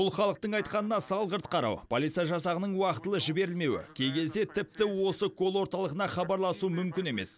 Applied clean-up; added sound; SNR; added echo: none; none; none; none.